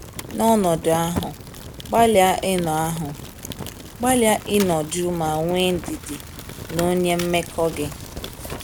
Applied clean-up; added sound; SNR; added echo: none; Fire; 12 dB; none.